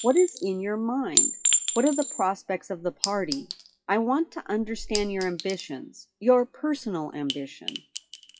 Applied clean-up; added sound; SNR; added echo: classical method WPE with log-MMSE.